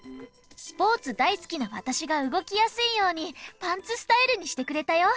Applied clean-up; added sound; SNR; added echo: neural separator model SepFormer DNS4.